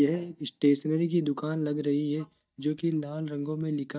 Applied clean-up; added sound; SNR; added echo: neural mask model DeepFilterNet 3.